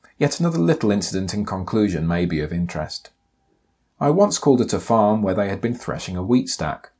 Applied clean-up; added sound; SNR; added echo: none; none; none; none.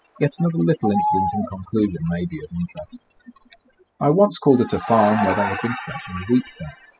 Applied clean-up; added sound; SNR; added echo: classical method spectral subtraction.